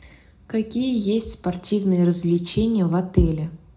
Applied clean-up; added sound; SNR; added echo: none; none; none; reverberation time 0.3 s.